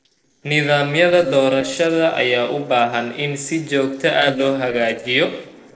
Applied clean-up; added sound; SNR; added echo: neural separator model SepFormer DNS4.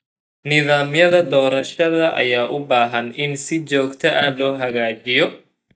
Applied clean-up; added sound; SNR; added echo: neural mask model DeepFilterNet 3.